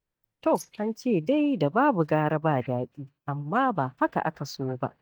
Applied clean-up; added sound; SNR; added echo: neural mask model DeepFilterNet 3.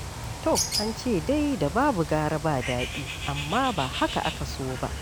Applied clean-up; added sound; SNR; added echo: none; Bird; 6 dB; none.